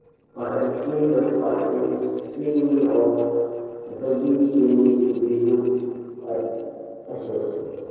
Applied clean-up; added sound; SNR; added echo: neural separator model SepFormer DNS4.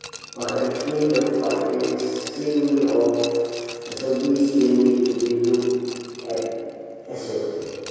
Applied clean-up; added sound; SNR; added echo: none; Glass; 16 dB; reverberation time 2.2 s.